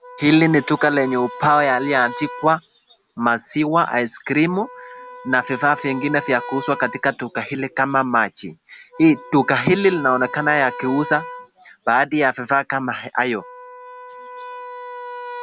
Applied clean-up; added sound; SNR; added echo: none; Wind instrument, woodwind instrument; 16 dB; none.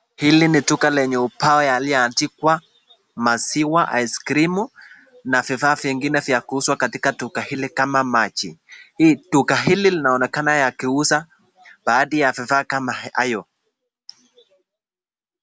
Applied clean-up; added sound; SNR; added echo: none; none; none; none.